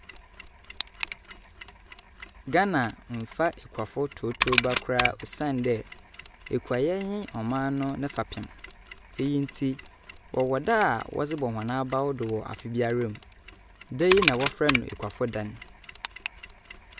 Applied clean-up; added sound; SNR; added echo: none; Mechanisms; 5 dB; none.